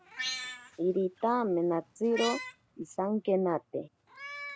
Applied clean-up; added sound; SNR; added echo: none; Meow; 11 dB; none.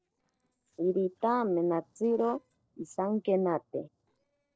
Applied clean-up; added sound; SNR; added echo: neural separator model SepFormer DNS4.